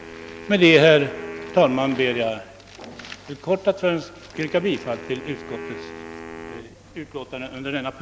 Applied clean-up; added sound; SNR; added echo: none; Wind instrument, woodwind instrument; 16 dB; none.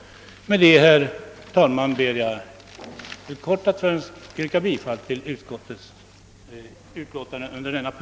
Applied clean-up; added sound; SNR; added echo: none; none; none; none.